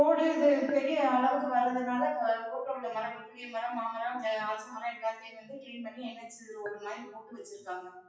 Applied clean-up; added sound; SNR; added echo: classical method WPE with log-MMSE.